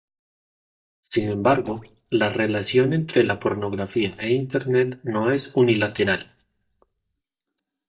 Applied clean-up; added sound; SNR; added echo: neural mask model DeepFilterNet 3.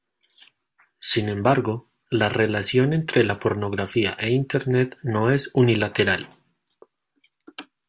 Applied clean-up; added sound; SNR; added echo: none; none; none; none.